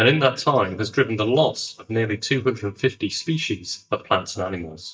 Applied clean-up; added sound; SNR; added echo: neural mask model DeepFilterNet 3.